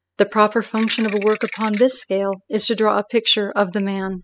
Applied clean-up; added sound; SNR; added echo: classical method spectral subtraction.